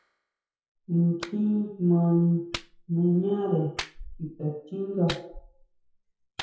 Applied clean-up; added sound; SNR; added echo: classical method WPE with log-MMSE.